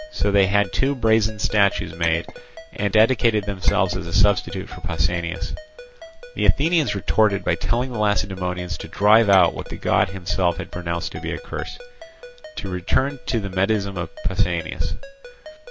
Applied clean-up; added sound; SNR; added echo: none; Ringtone + Chink, clink; 19 dB; none.